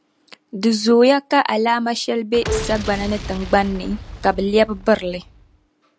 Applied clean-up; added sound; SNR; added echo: none; Boom + Bowed string instrument; 10 dB; none.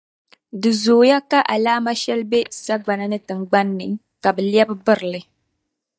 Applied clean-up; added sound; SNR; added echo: neural mask model DeepFilterNet 3.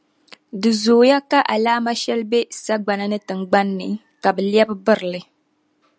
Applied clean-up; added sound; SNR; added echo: none; none; none; none.